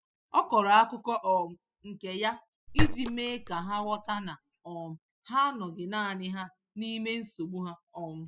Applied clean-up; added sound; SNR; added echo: classical method spectral subtraction.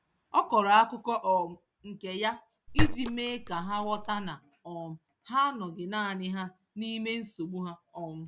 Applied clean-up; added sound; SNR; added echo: none; Chink, clink; -2 dB; none.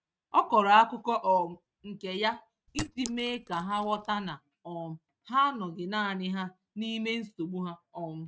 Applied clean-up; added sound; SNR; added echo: neural mask model RNNoise.